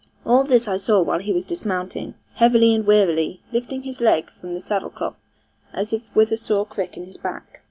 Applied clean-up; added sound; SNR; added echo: none; none; none; none.